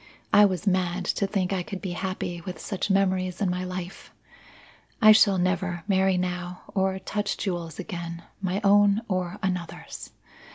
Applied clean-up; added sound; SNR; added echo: none; none; none; none.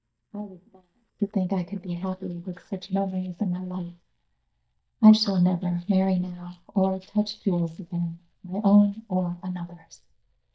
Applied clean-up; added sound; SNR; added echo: neural mask model DeepFilterNet 3.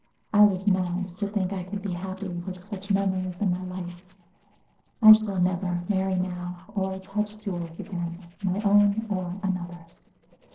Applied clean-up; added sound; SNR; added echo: neural separator model SepFormer DNS4.